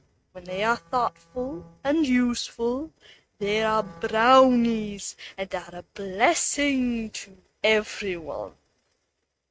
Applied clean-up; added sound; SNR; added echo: neural mask model RNNoise.